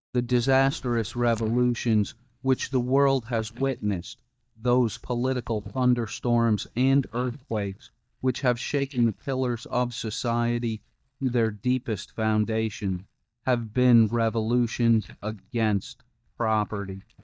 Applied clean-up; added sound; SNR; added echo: neural mask model DeepFilterNet 3.